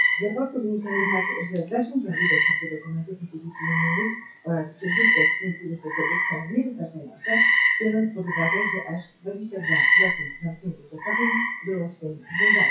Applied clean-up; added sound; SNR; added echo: classical method WPE with log-MMSE.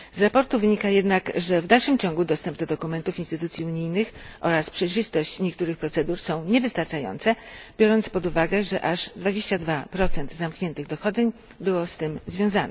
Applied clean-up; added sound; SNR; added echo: none; none; none; none.